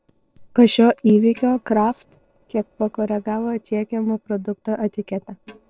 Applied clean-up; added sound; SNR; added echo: neural separator model SepFormer DNS4.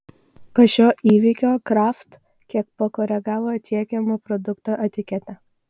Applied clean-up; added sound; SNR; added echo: none; none; none; none.